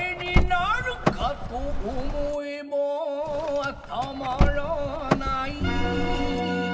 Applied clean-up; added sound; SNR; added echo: none; Car; 0 dB; reverberation time 0.4 s.